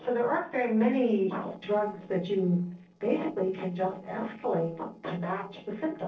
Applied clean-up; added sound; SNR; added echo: neural separator model SepFormer DNS4.